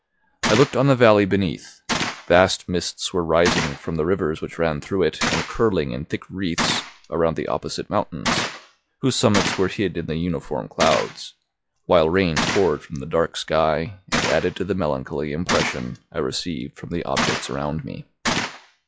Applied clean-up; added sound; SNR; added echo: classical method log-MMSE.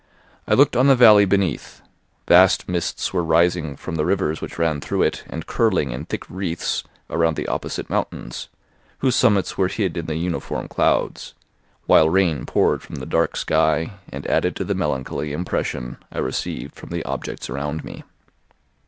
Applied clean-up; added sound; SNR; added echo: none; none; none; none.